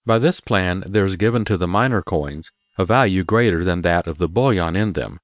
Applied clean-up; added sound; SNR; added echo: neural separator model SepFormer WHAM!.